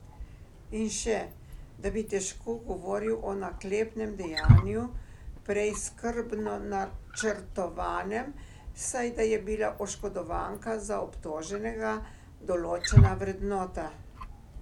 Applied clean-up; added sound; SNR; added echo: none; Wild animals; -1 dB; none.